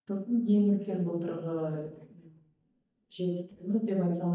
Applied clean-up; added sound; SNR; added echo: neural mask model DeepFilterNet 3.